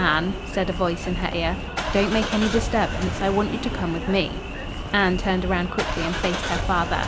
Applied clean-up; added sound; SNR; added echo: none; Engine starting / Car; 4 dB; none.